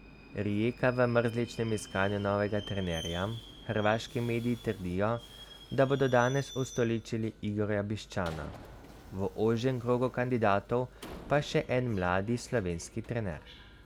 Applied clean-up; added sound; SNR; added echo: none; Subway, metro, underground; 18 dB; none.